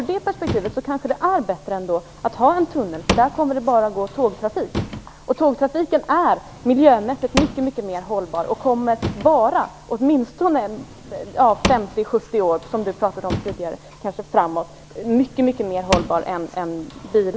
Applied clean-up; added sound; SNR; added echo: none; Drawer open or close / Wood; 11 dB; none.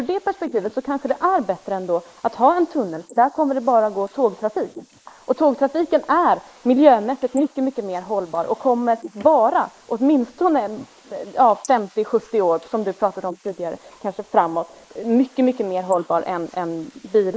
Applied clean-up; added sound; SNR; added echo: neural mask model Resemble Enhance denoiser.